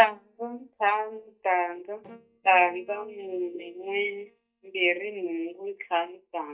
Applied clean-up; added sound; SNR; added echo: neural mask model DeepFilterNet 3.